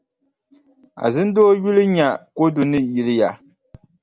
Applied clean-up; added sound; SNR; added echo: none; none; none; none.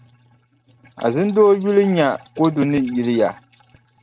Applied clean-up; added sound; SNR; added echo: neural mask model RNNoise.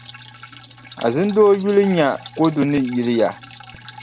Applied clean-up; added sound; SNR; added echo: none; Drip; 19 dB; none.